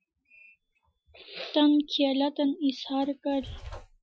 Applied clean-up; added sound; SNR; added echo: classical method Wiener filter.